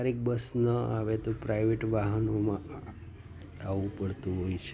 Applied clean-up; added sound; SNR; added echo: none; none; none; none.